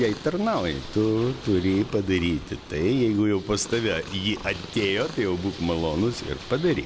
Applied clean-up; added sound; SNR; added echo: none; Purr; 15 dB; none.